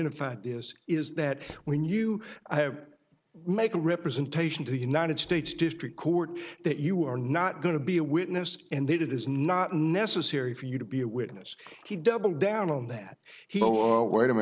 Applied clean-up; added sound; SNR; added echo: neural separator model SepFormer DNS4.